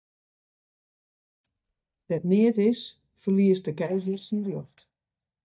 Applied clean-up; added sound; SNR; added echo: neural mask model DeepFilterNet 3.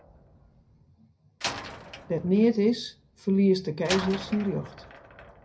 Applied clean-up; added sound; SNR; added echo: none; Slam; 12 dB; reverberation time 0.4 s.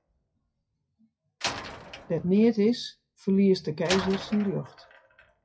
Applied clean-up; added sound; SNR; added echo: classical method WPE with log-MMSE.